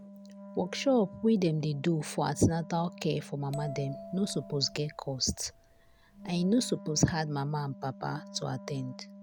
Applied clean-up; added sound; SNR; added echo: none; Wind instrument, woodwind instrument + Bell; 16 dB; none.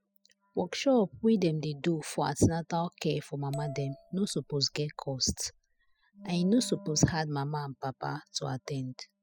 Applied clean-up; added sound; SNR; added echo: classical method spectral subtraction.